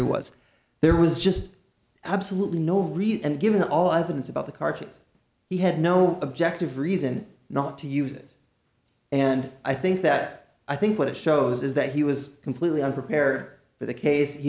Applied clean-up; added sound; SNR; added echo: none; none; none; none.